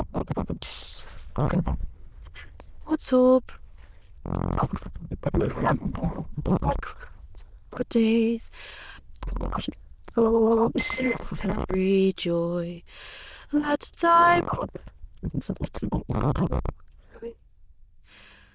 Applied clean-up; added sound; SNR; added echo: neural diffusion model UNIVERSE++.